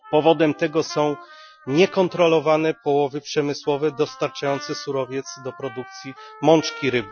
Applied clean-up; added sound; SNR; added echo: classical method Wiener filter.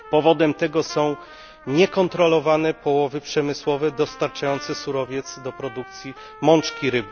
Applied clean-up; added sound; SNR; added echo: none; Trumpet; 19 dB; none.